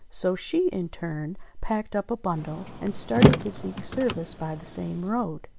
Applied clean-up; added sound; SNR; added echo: none; Car; -2 dB; none.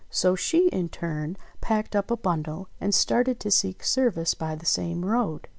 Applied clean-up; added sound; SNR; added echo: none; none; none; none.